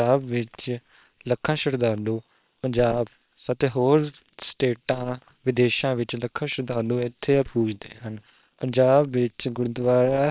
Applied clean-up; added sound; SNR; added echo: neural separator model SepFormer WHAM!.